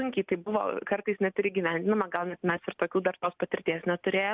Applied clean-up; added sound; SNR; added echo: none; none; none; none.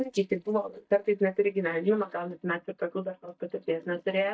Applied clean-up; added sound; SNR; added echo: neural mask model DeepFilterNet 3.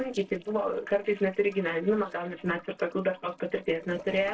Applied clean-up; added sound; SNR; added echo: neural separator model SepFormer DNS4.